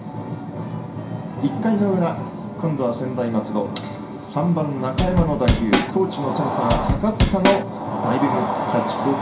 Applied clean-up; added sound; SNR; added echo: none; Drum / Drum kit; -2 dB; reverberation time 0.5 s.